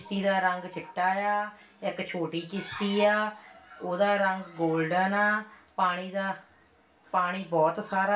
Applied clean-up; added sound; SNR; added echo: none; none; none; reverberation time 0.3 s.